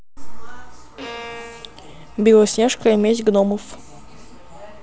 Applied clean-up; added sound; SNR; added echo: none; Bowed string instrument; 18 dB; none.